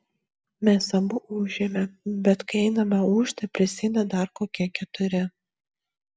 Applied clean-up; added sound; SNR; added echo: none; none; none; none.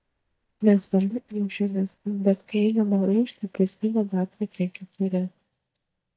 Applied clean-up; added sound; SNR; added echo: neural mask model DeepFilterNet 3.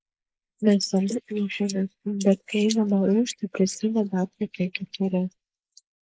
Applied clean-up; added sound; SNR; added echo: neural mask model Resemble Enhance denoiser.